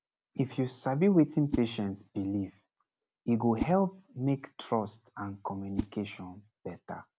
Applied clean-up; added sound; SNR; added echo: none; Whoosh, swoosh, swish; 12 dB; none.